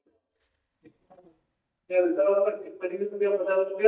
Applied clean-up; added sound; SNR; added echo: neural mask model DeepFilterNet 3.